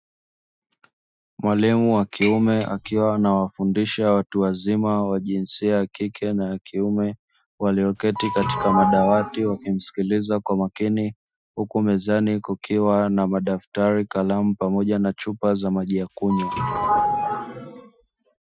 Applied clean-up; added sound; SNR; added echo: classical method Wiener filter.